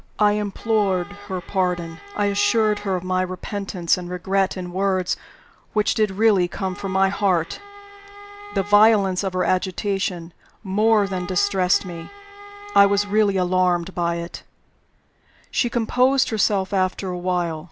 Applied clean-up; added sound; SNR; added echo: none; Bowed string instrument; 17 dB; none.